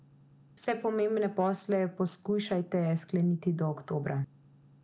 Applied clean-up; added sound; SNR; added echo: none; none; none; none.